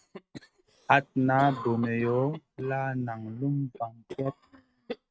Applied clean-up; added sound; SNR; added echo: neural mask model RNNoise.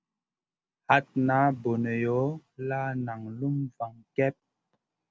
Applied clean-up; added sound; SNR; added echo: none; none; none; none.